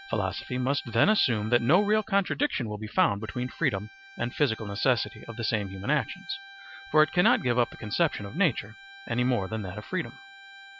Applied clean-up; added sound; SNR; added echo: none; Bowed string instrument; 20 dB; none.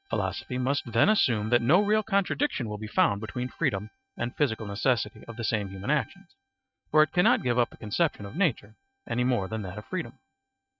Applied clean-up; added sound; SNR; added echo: neural mask model RNNoise.